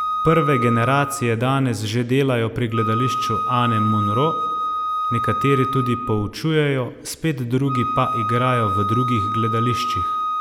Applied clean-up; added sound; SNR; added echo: none; Wind instrument, woodwind instrument; 3 dB; none.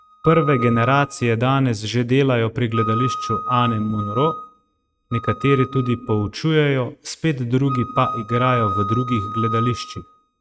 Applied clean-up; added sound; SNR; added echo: neural mask model RNNoise.